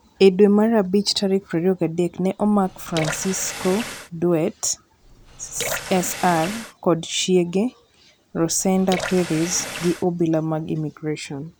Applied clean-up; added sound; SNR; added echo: none; Water tap, faucet / Water; 11 dB; none.